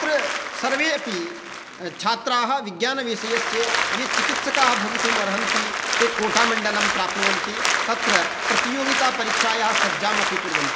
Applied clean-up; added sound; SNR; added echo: none; Applause; -1 dB; none.